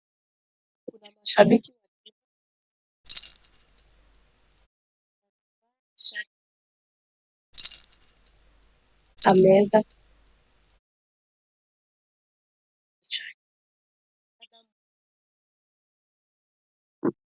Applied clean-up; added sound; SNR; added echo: none; Keys jangling; 10 dB; none.